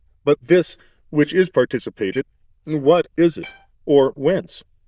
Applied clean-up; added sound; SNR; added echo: neural diffusion model UNIVERSE++.